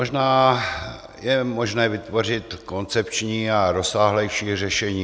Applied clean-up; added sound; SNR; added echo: none; none; none; none.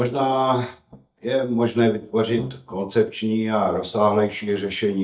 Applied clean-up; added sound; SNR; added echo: neural mask model DeepFilterNet 3.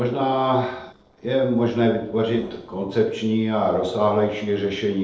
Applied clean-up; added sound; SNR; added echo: neural separator model SepFormer DNS4.